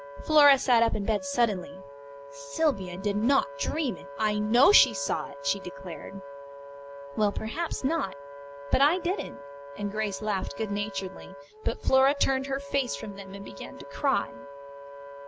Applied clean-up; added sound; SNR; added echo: none; Wind instrument, woodwind instrument; 14 dB; none.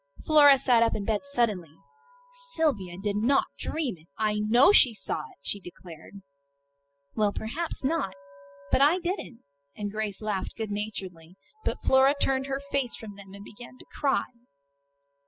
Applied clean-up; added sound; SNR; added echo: classical method spectral subtraction.